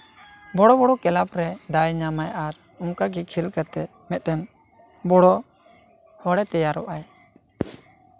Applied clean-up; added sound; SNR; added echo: none; none; none; none.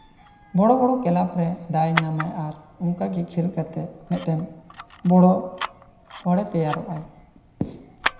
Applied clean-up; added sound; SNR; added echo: none; Camera; 13 dB; reverberation time 0.9 s.